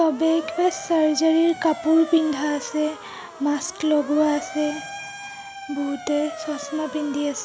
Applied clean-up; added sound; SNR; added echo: none; Motor vehicle (road) / Siren; 14 dB; none.